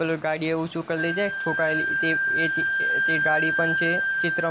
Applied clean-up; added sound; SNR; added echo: none; Wind instrument, woodwind instrument; -2 dB; none.